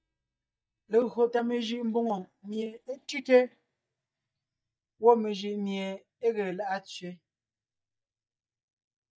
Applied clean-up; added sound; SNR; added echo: neural mask model DeepFilterNet 3.